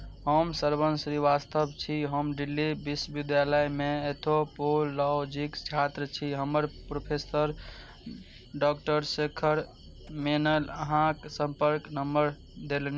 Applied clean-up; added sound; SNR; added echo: none; Engine; 20 dB; none.